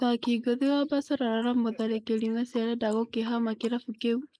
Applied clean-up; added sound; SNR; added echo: neural mask model Resemble Enhance denoiser.